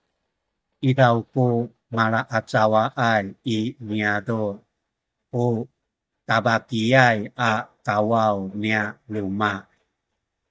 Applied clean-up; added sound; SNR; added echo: neural mask model DeepFilterNet 3.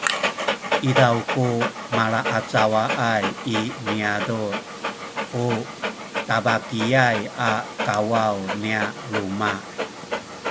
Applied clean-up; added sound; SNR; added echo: none; Dog; 4 dB; none.